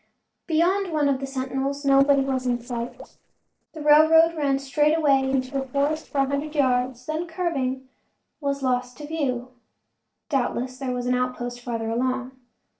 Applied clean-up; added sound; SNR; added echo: neural separator model SepFormer DNS4.